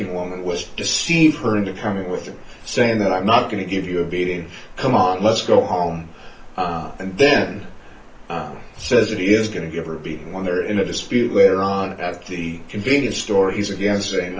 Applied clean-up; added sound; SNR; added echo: none; Water; 19 dB; reverberation time 0.3 s.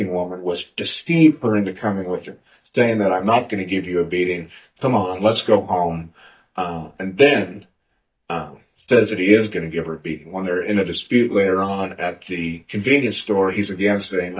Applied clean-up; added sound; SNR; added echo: neural mask model DeepFilterNet 3.